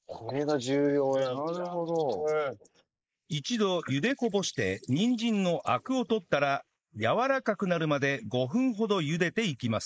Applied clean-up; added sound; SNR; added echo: neural mask model Resemble Enhance denoiser.